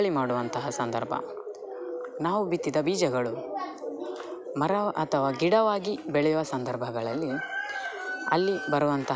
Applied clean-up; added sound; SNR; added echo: none; none; none; none.